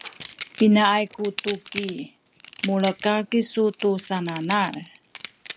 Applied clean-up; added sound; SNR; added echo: none; Chink, clink; 3 dB; none.